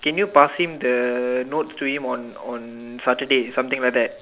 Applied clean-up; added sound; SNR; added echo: none; none; none; none.